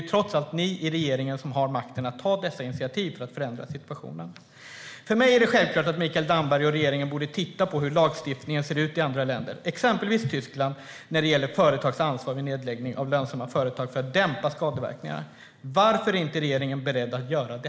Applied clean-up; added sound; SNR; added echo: none; none; none; none.